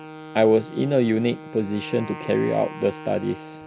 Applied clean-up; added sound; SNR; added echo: none; Wind instrument, woodwind instrument; 15 dB; none.